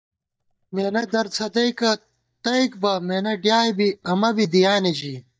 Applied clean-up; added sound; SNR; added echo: neural mask model DeepFilterNet 3.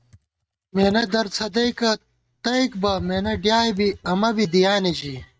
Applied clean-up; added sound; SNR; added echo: neural mask model RNNoise.